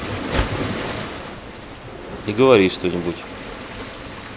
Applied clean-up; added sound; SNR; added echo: none; Waves, surf; 6 dB; none.